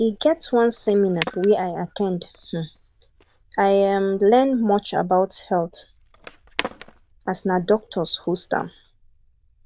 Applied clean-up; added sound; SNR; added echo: neural diffusion model UNIVERSE++.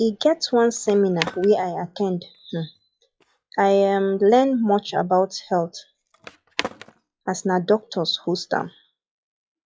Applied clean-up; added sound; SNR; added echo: classical method log-MMSE.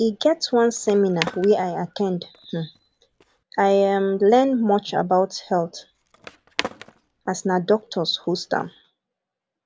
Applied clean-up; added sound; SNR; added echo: none; Skateboard; 16 dB; none.